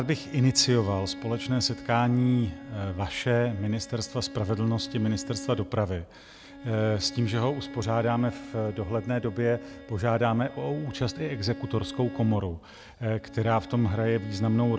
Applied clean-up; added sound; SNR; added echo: none; Bowed string instrument; 15 dB; none.